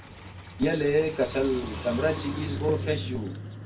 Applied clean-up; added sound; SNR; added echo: none; Car; 7 dB; reverberation time 0.2 s.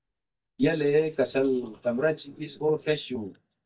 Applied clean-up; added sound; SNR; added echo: neural mask model DeepFilterNet 3.